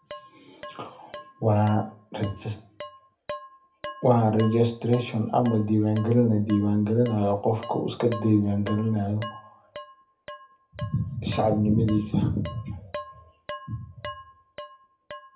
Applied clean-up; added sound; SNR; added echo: none; Dishes, pots, and pans; 17 dB; reverberation time 0.3 s.